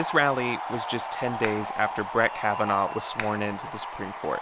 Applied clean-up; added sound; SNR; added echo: none; Clapping; 14 dB; none.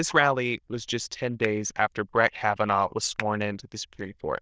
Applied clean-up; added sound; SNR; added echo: neural diffusion model UNIVERSE++.